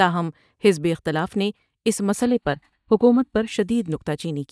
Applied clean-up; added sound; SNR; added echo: neural mask model DeepFilterNet 3.